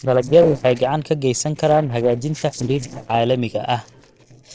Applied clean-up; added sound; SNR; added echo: neural separator model SepFormer DNS4.